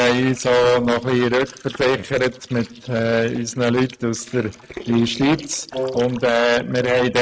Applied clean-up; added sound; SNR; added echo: neural mask model RNNoise.